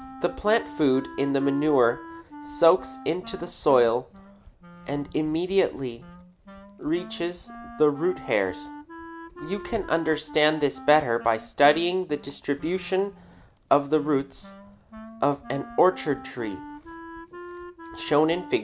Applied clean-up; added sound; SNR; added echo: none; Wind instrument, woodwind instrument; 17 dB; none.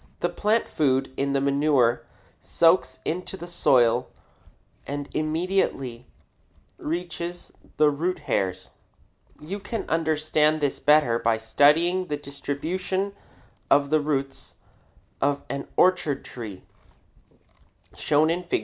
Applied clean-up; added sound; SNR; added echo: none; none; none; none.